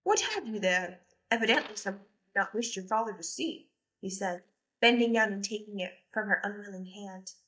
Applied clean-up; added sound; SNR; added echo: neural mask model DeepFilterNet 3.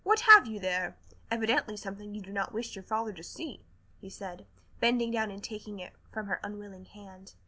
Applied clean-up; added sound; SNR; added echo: none; none; none; none.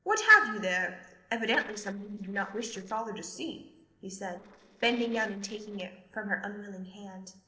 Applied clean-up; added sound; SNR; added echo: neural separator model SepFormer DNS4.